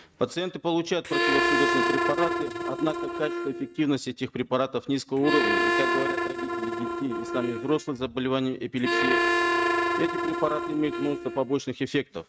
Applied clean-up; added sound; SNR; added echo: neural mask model RNNoise.